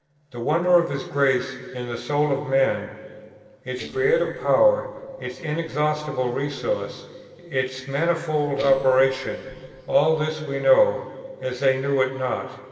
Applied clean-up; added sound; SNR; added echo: neural separator model SepFormer DNS4.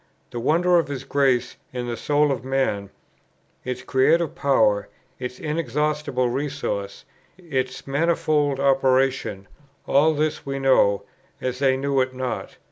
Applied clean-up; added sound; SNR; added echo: none; none; none; none.